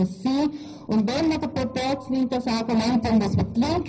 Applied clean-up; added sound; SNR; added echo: none; none; none; reverberation time 0.4 s.